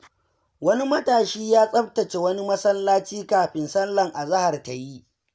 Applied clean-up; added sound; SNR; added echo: none; none; none; none.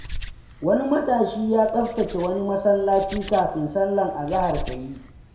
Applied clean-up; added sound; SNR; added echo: none; Hands; 13 dB; reverberation time 0.6 s.